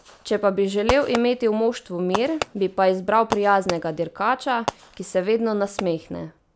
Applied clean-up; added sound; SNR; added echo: none; Fireworks; 12 dB; none.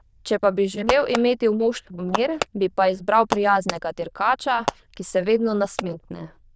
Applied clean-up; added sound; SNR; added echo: neural diffusion model UNIVERSE++.